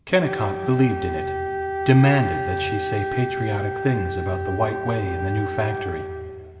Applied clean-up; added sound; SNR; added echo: none; Wind instrument, woodwind instrument; 5 dB; reverberation time 2.3 s.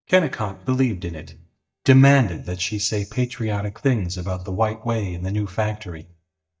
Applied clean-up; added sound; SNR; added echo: neural mask model DeepFilterNet 3.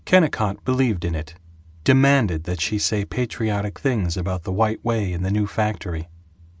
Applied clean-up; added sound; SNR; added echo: none; none; none; none.